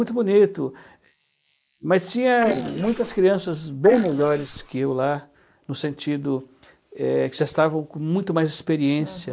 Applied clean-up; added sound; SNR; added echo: neural mask model Resemble Enhance denoiser.